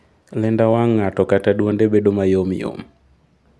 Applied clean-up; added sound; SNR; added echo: none; none; none; none.